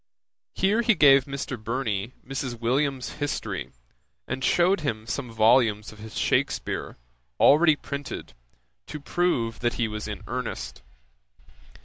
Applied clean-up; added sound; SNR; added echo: none; none; none; none.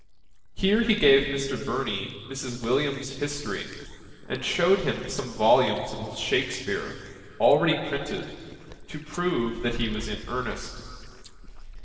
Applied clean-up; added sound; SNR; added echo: neural separator model SepFormer DNS4.